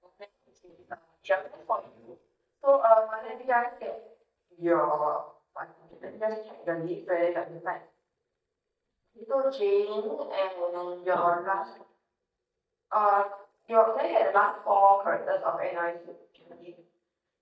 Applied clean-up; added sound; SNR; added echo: neural mask model DeepFilterNet 3.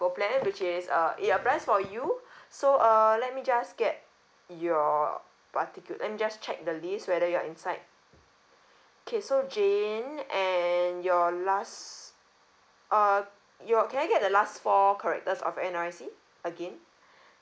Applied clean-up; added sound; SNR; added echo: none; none; none; none.